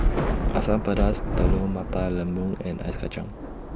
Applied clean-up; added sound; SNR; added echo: none; Thunder / Rain; -2 dB; none.